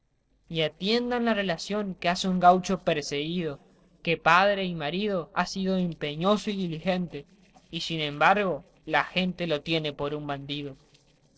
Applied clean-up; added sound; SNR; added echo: neural separator model SepFormer DNS4.